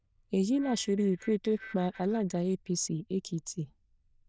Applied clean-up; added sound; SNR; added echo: neural diffusion model UNIVERSE++.